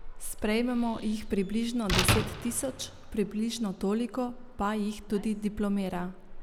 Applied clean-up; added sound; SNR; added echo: none; Slam; 5 dB; none.